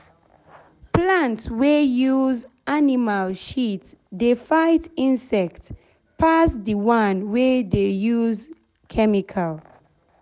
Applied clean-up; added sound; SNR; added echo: none; none; none; none.